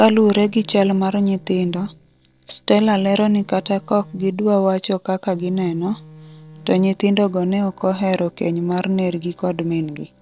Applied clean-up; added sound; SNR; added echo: neural separator model SepFormer DNS4.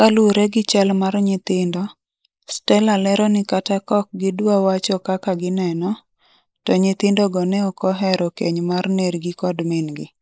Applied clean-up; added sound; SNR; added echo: neural mask model Resemble Enhance denoiser.